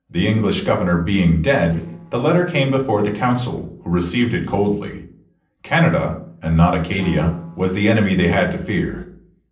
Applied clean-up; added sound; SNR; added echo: neural separator model SepFormer DNS4.